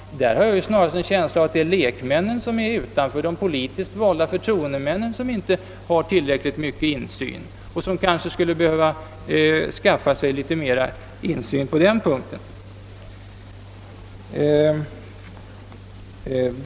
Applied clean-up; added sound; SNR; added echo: none; none; none; none.